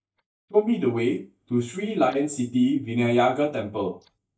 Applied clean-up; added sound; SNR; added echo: neural mask model DeepFilterNet 3.